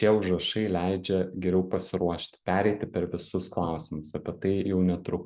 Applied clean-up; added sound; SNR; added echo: none; none; none; none.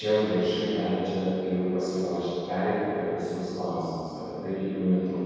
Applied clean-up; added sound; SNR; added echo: none; none; none; reverberation time 2.2 s.